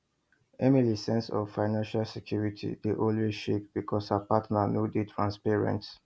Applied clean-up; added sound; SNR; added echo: none; none; none; none.